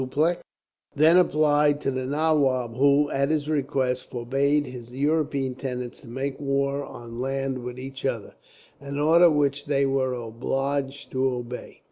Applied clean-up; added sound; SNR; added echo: none; none; none; none.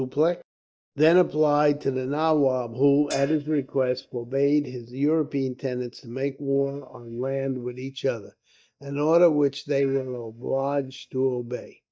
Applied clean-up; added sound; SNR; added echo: neural mask model DeepFilterNet 3.